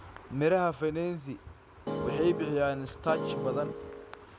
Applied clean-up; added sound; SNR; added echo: none; Keyboard (musical); 4 dB; none.